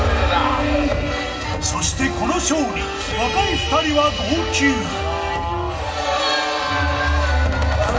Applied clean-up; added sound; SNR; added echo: none; Wind instrument, woodwind instrument; 11 dB; reverberation time 1.5 s.